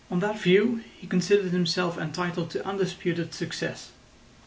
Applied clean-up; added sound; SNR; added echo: none; none; none; none.